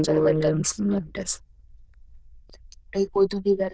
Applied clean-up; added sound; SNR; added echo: neural diffusion model UNIVERSE++.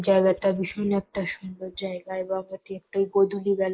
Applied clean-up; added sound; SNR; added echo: neural mask model Resemble Enhance denoiser.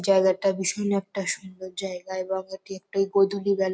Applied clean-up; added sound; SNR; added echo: none; none; none; none.